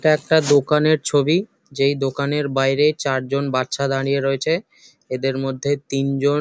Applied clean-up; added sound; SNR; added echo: none; none; none; none.